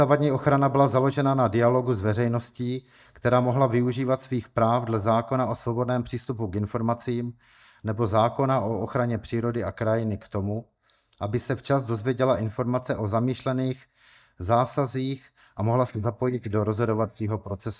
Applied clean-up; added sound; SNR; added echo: neural mask model DeepFilterNet 3.